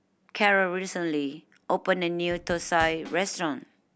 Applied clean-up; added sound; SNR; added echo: none; Drum / Drum kit; 16 dB; none.